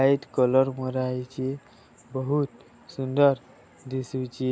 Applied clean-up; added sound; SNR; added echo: none; none; none; none.